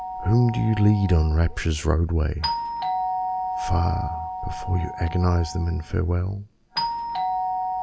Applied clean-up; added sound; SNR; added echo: none; Doorbell; 6 dB; none.